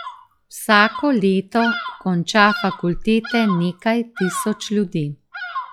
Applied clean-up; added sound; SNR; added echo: classical method log-MMSE.